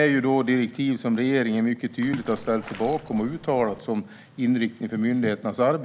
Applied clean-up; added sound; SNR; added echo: none; Splash, splatter; 15 dB; none.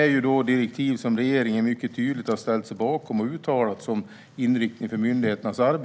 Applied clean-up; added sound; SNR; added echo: none; none; none; none.